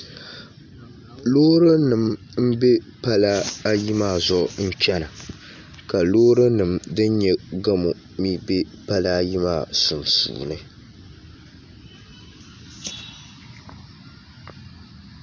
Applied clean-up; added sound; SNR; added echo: none; none; none; none.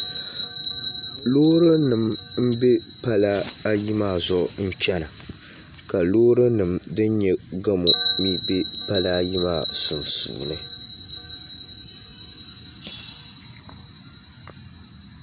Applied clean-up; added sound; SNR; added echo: none; Bell; 2 dB; none.